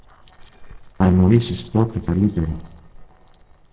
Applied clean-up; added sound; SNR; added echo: neural separator model SepFormer DNS4.